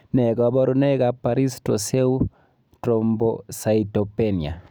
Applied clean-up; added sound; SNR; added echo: none; none; none; none.